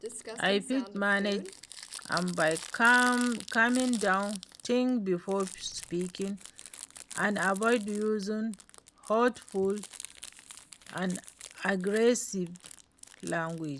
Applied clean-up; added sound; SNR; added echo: none; Crumpling, crinkling; 15 dB; none.